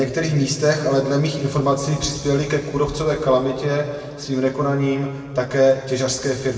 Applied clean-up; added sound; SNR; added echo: none; none; none; reverberation time 2.0 s.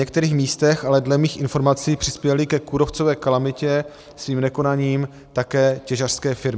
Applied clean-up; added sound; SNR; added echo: none; none; none; none.